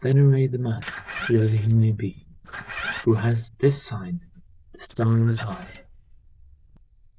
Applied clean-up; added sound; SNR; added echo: neural diffusion model UNIVERSE++.